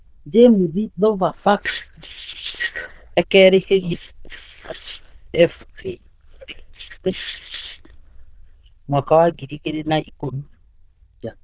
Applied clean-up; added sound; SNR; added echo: neural diffusion model UNIVERSE++.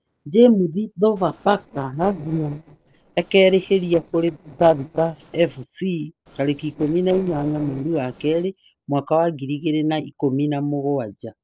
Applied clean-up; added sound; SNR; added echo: neural separator model SepFormer DNS4.